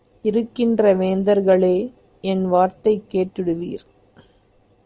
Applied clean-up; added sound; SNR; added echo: none; none; none; none.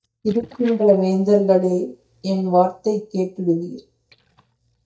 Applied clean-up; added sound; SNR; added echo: neural mask model DeepFilterNet 3.